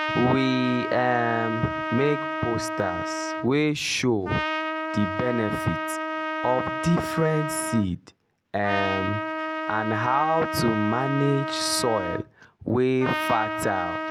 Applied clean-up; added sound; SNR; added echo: none; Trumpet; 4 dB; none.